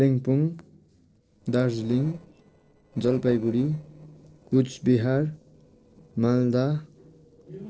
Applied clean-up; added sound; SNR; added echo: neural separator model SepFormer DNS4.